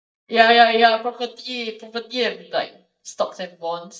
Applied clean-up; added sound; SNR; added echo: neural mask model DeepFilterNet 3.